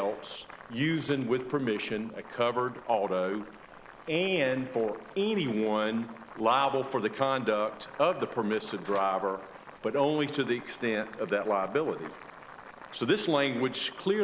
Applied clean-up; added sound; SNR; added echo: none; Boiling; 18 dB; none.